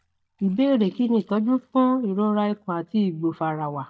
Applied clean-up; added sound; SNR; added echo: neural mask model DeepFilterNet 3.